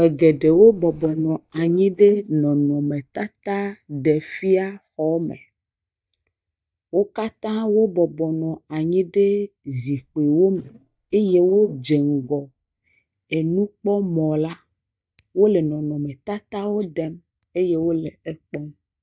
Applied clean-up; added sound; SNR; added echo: neural mask model DeepFilterNet 3.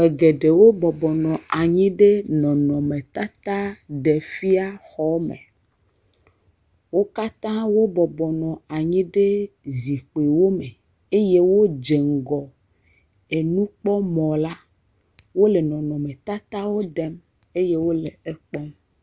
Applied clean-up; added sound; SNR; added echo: none; none; none; none.